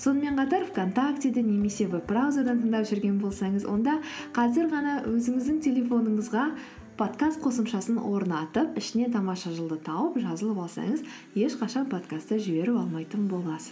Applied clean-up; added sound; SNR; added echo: none; none; none; none.